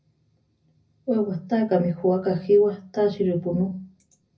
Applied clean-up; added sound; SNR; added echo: none; none; none; reverberation time 0.4 s.